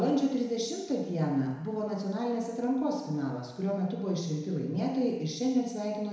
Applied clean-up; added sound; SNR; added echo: none; none; none; reverberation time 1.0 s.